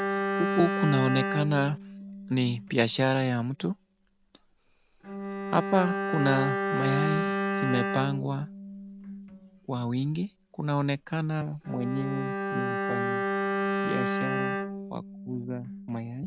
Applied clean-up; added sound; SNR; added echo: none; Bowed string instrument; 2 dB; none.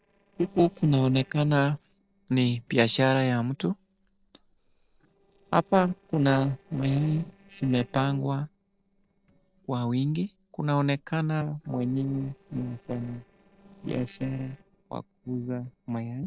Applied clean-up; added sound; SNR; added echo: neural separator model SepFormer DNS4.